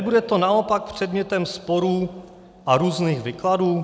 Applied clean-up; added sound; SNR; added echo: none; none; none; none.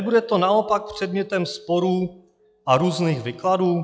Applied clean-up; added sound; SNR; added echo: classical method log-MMSE.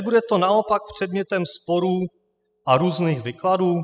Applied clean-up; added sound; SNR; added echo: classical method spectral subtraction.